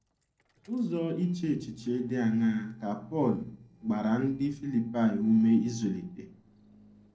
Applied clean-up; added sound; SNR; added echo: neural separator model SepFormer DNS4.